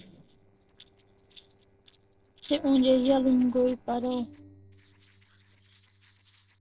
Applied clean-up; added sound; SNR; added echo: neural separator model SepFormer DNS4.